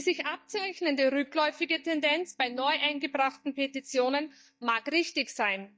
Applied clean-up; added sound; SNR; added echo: neural mask model DeepFilterNet 3.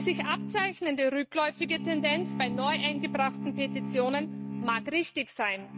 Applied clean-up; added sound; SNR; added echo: neural mask model RNNoise.